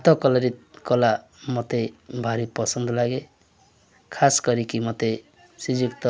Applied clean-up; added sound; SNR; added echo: none; none; none; none.